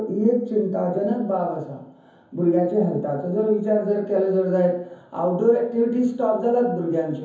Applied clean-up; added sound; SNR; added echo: none; none; none; reverberation time 0.7 s.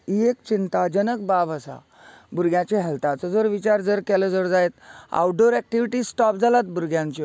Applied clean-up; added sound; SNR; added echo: none; none; none; none.